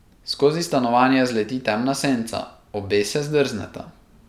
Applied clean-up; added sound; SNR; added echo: none; none; none; none.